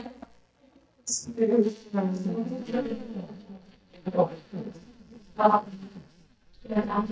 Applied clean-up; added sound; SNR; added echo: neural mask model DeepFilterNet 3.